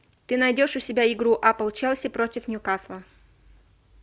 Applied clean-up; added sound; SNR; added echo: none; none; none; none.